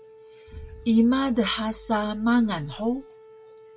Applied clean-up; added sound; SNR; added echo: none; Wind instrument, woodwind instrument + Explosion; 20 dB; none.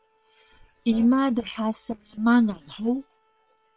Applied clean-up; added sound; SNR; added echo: neural separator model SepFormer WHAM!.